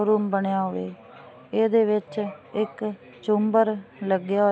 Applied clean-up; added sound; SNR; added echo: none; none; none; none.